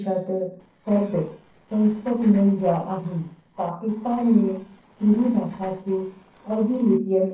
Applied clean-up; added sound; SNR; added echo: neural separator model SepFormer DNS4.